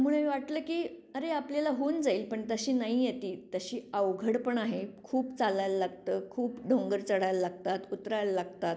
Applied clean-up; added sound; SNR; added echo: none; none; none; none.